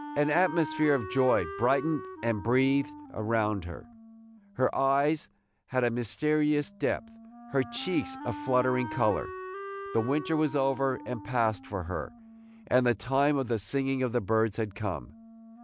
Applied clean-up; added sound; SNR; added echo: none; Wind instrument, woodwind instrument; 14 dB; none.